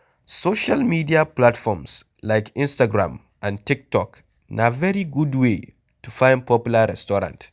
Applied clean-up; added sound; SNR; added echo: none; none; none; none.